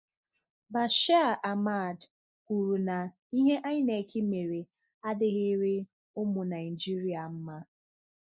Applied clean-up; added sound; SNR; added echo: neural mask model Resemble Enhance denoiser.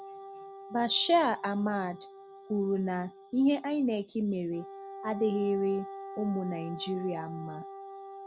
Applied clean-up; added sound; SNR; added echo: none; Wind instrument, woodwind instrument; 14 dB; none.